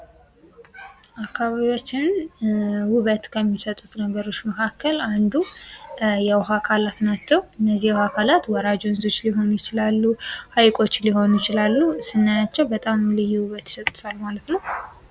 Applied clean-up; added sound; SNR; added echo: none; none; none; none.